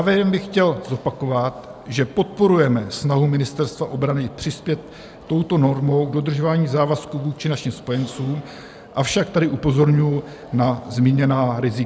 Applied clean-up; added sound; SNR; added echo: none; none; none; none.